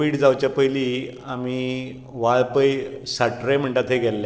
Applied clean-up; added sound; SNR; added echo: neural separator model SepFormer DNS4.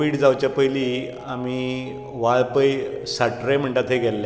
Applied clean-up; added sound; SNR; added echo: none; Mallet percussion; 17 dB; none.